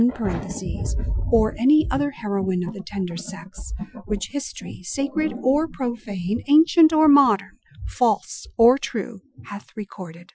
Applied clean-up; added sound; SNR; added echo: classical method Wiener filter.